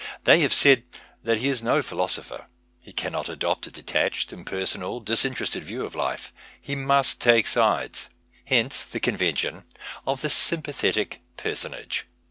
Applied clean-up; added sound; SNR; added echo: none; none; none; none.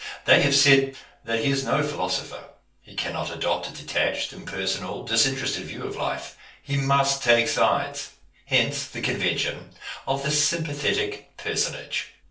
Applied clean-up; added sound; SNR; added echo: none; none; none; reverberation time 0.3 s.